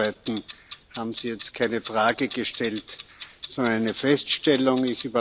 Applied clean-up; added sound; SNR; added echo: none; Clock; 17 dB; none.